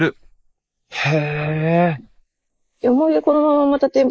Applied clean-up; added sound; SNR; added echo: neural mask model Resemble Enhance denoiser.